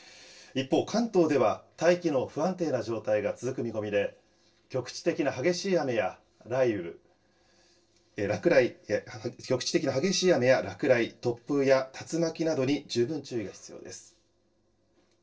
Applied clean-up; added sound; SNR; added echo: neural separator model SepFormer DNS4.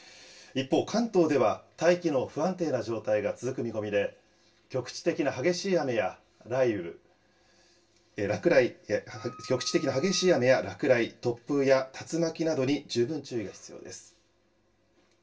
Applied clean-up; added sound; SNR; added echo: none; Wind instrument, woodwind instrument; 20 dB; reverberation time 0.2 s.